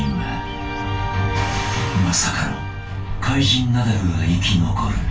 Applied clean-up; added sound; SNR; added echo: none; Bird vocalization, bird call, bird song; 17 dB; reverberation time 0.2 s.